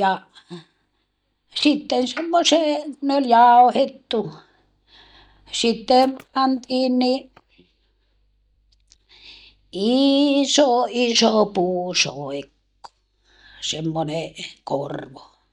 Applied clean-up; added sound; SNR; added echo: neural mask model DeepFilterNet 3.